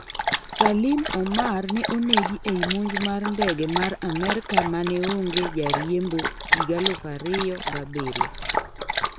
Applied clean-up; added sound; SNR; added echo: none; Dog; 1 dB; none.